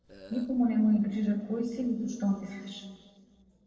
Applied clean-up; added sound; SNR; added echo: neural separator model SepFormer DNS4.